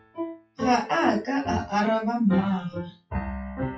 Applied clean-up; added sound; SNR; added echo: classical method WPE with log-MMSE.